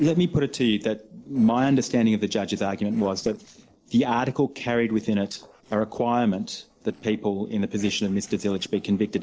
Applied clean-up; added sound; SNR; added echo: neural separator model SepFormer DNS4.